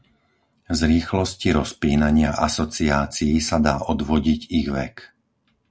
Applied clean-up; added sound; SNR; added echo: none; none; none; none.